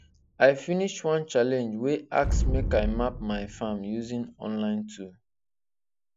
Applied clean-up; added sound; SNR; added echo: none; Explosion; 6 dB; none.